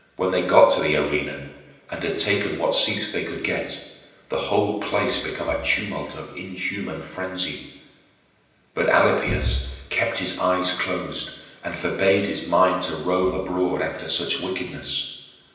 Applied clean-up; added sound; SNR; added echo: none; none; none; reverberation time 0.9 s.